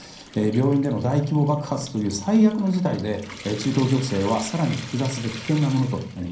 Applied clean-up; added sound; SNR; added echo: none; Trickle, dribble / Sink (filling or washing) / Water tap, faucet; 18 dB; reverberation time 0.6 s.